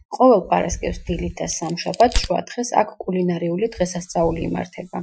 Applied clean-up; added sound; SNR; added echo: classical method Wiener filter.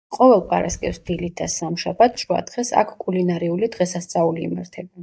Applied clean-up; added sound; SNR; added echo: neural mask model DeepFilterNet 3.